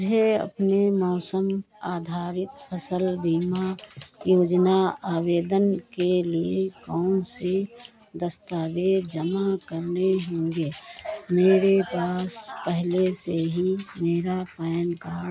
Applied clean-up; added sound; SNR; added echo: none; none; none; none.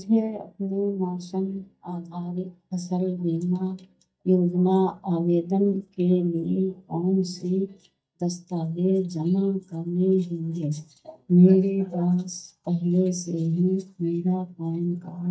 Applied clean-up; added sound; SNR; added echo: neural mask model DeepFilterNet 3.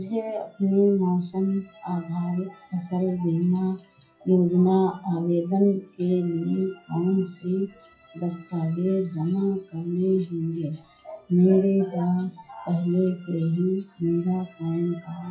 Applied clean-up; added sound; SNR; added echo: classical method WPE with log-MMSE.